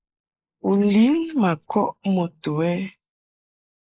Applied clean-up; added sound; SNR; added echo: neural mask model Resemble Enhance denoiser.